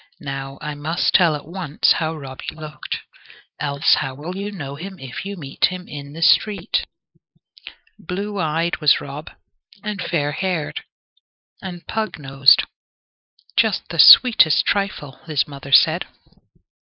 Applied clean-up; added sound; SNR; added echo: neural mask model Resemble Enhance denoiser.